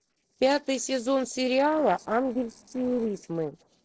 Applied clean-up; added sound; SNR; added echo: neural separator model SepFormer DNS4.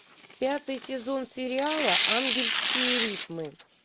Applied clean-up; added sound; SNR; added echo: none; Tearing; -4 dB; none.